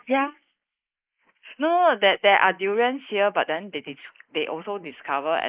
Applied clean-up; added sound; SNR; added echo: neural mask model Resemble Enhance denoiser.